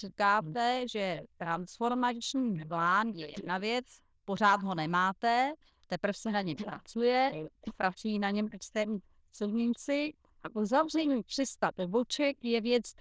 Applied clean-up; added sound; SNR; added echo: neural diffusion model UNIVERSE++.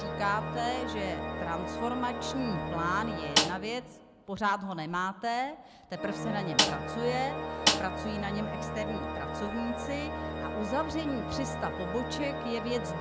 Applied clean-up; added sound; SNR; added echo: none; Snare drum + Organ; 0 dB; none.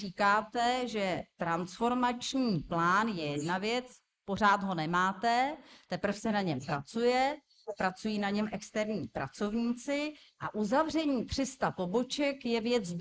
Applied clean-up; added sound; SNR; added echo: neural mask model Resemble Enhance denoiser.